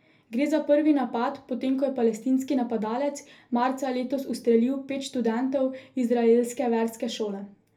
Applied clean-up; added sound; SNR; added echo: none; none; none; reverberation time 0.3 s.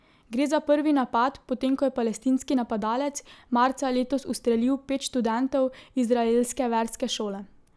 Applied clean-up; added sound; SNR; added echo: none; none; none; none.